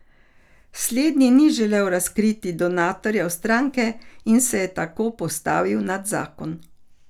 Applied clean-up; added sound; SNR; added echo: none; none; none; none.